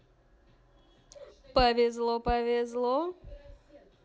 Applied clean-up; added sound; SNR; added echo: none; none; none; none.